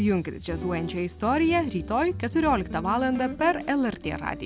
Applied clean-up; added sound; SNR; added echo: none; none; none; none.